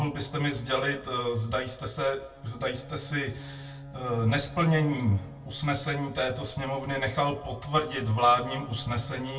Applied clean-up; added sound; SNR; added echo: none; Bowed string instrument; 17 dB; reverberation time 0.2 s.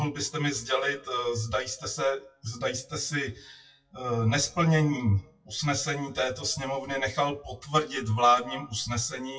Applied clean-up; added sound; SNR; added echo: classical method WPE with log-MMSE.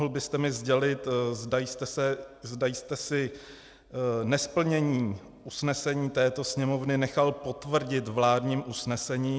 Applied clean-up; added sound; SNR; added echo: none; none; none; none.